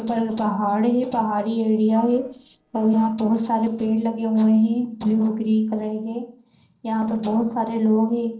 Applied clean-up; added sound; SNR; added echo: neural separator model SepFormer DNS4.